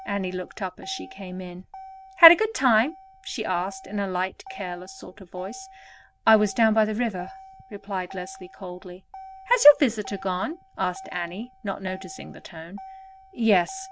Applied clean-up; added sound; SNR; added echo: none; Motor vehicle (road); 19 dB; none.